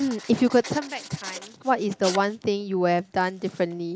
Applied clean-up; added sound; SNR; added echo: none; Writing; 16 dB; none.